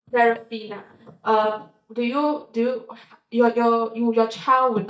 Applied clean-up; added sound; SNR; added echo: neural mask model DeepFilterNet 3.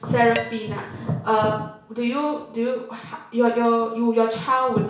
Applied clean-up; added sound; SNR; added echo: none; Dishes, pots, and pans; 13 dB; reverberation time 0.6 s.